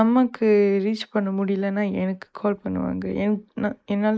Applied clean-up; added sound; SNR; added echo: neural mask model Resemble Enhance denoiser.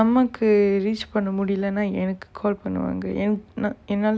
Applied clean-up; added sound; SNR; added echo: none; none; none; none.